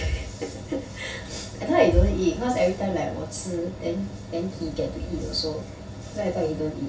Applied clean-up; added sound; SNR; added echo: none; Insect / Frog; 20 dB; reverberation time 0.4 s.